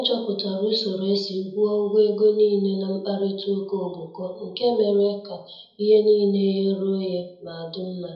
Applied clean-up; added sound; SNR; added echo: none; none; none; reverberation time 0.7 s.